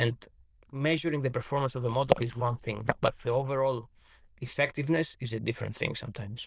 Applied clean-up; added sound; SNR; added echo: neural diffusion model UNIVERSE++.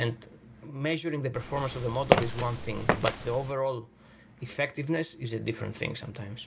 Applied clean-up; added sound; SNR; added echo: none; Walk, footsteps; -3 dB; none.